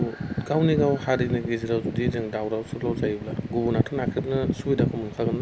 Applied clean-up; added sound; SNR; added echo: none; none; none; none.